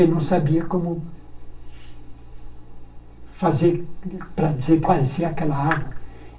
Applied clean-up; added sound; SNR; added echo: none; none; none; reverberation time 0.3 s.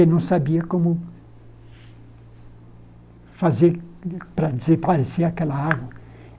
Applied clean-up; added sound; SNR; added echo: none; none; none; none.